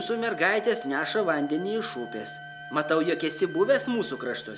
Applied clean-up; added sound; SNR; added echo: none; none; none; none.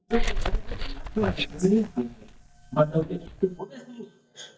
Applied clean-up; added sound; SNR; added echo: neural mask model DeepFilterNet 3.